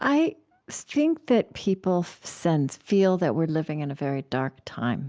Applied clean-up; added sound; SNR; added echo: none; none; none; none.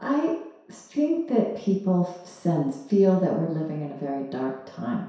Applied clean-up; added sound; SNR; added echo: none; none; none; reverberation time 0.7 s.